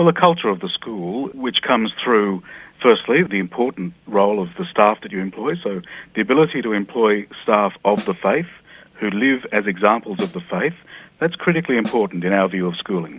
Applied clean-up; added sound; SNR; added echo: none; Snare drum; 11 dB; none.